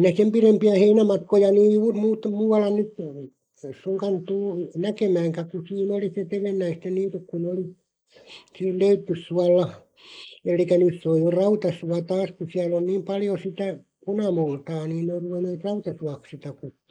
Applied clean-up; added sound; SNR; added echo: neural mask model Resemble Enhance denoiser.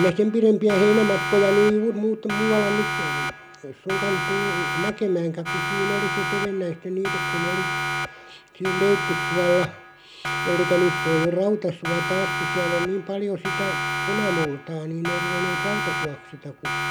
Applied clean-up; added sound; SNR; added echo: none; Siren; 3 dB; none.